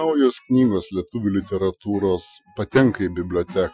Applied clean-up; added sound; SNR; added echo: classical method Wiener filter.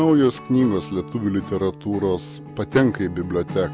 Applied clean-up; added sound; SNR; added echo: none; Acoustic guitar / Strum; 14 dB; none.